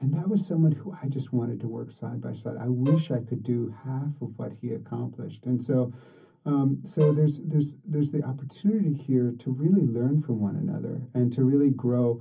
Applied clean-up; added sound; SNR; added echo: none; Bowed string instrument; 16 dB; reverberation time 0.3 s.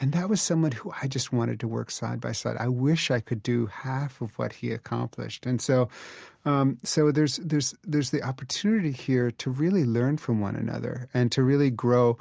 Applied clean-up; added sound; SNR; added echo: none; none; none; none.